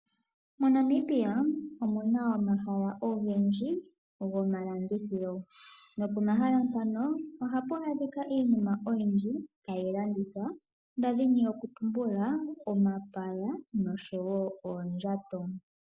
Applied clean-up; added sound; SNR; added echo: none; none; none; none.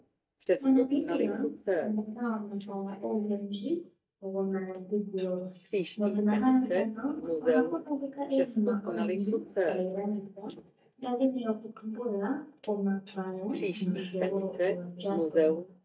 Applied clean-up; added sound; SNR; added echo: neural mask model DeepFilterNet 3.